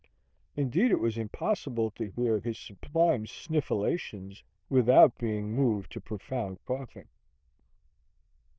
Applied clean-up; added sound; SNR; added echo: neural diffusion model UNIVERSE++.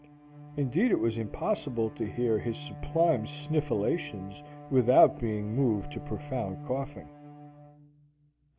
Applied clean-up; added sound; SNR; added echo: none; Bowed string instrument; 14 dB; none.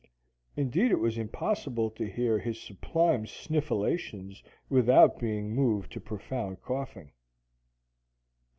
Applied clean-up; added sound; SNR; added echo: none; none; none; none.